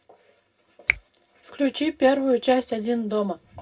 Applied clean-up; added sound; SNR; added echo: none; Finger snapping; 9 dB; reverberation time 0.2 s.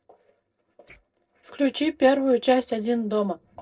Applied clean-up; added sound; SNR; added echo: neural separator model SepFormer DNS4.